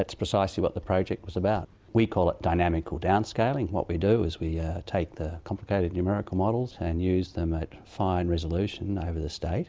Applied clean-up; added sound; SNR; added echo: none; none; none; none.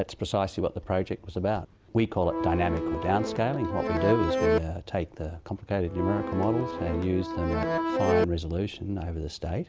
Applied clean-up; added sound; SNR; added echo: none; Accordion; 0 dB; none.